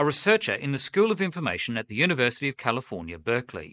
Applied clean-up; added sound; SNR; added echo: neural mask model Resemble Enhance denoiser.